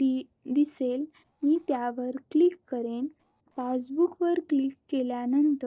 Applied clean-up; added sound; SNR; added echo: neural separator model SepFormer DNS4.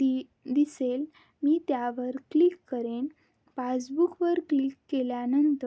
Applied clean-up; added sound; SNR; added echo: none; none; none; none.